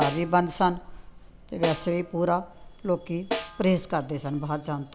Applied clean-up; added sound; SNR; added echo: none; Snare drum; 10 dB; none.